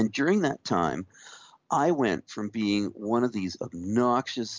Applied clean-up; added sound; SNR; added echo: none; none; none; none.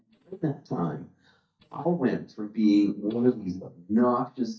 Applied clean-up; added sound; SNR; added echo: neural mask model DeepFilterNet 3.